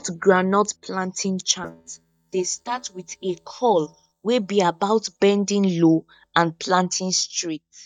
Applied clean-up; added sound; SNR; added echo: neural mask model DeepFilterNet 3.